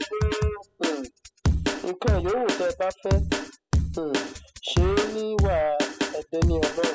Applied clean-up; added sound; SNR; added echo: classical method spectral subtraction.